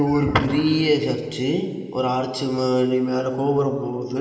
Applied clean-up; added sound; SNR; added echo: none; none; none; reverberation time 2.4 s.